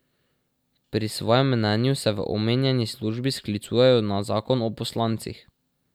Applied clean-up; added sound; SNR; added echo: none; none; none; none.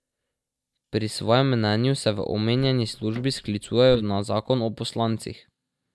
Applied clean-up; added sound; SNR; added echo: neural mask model DeepFilterNet 3.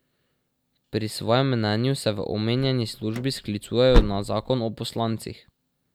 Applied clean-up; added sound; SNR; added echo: none; Slam / Car; 0 dB; none.